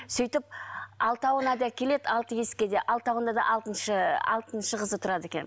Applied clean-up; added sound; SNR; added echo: none; none; none; none.